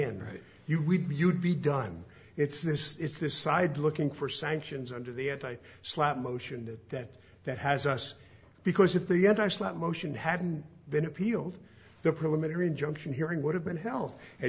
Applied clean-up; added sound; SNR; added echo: none; none; none; none.